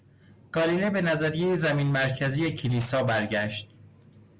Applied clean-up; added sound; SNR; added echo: none; none; none; none.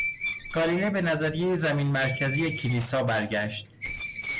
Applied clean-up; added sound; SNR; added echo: none; Screech; 8 dB; none.